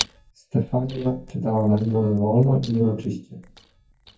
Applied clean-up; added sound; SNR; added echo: neural mask model DeepFilterNet 3.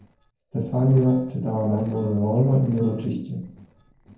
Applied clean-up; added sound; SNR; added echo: neural separator model SepFormer DNS4.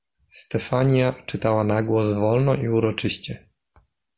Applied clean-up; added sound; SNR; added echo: none; none; none; none.